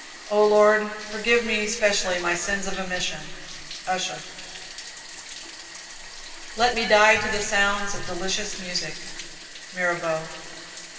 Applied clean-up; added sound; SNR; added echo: none; Bathtub (filling or washing); 14 dB; reverberation time 2.5 s.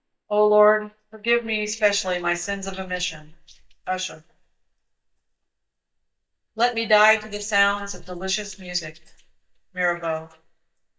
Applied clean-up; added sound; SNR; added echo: neural mask model DeepFilterNet 3.